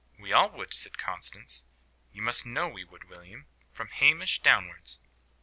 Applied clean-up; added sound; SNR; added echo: none; none; none; none.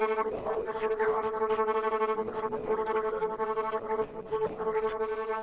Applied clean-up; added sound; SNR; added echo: neural separator model SepFormer DNS4.